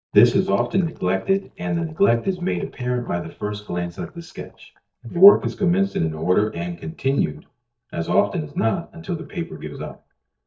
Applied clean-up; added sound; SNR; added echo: neural mask model DeepFilterNet 3.